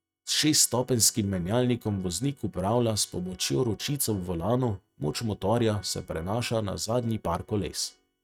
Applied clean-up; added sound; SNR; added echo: neural mask model RNNoise.